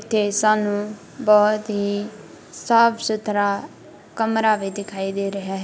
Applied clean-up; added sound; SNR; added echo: none; none; none; none.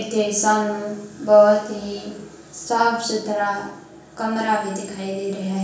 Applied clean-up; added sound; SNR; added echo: none; none; none; reverberation time 0.6 s.